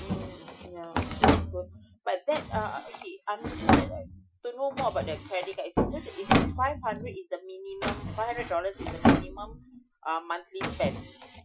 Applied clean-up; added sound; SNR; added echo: classical method Wiener filter.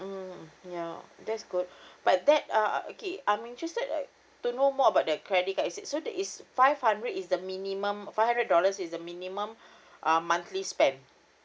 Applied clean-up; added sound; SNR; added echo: none; none; none; none.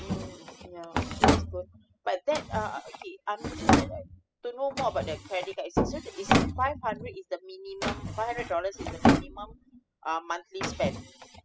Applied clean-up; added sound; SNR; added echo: classical method spectral subtraction.